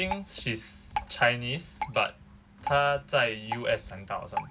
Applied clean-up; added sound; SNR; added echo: none; Drip; 10 dB; none.